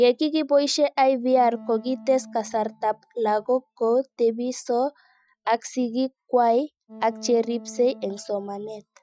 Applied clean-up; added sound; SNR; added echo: classical method Wiener filter.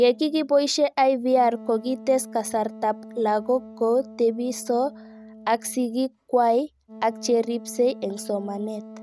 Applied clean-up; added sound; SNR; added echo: none; Wind instrument, woodwind instrument; 18 dB; none.